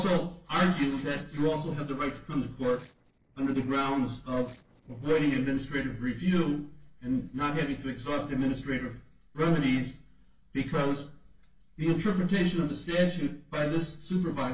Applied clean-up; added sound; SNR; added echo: neural separator model SepFormer DNS4.